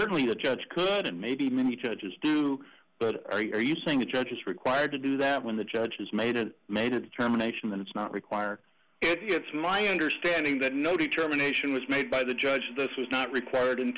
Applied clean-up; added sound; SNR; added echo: none; none; none; none.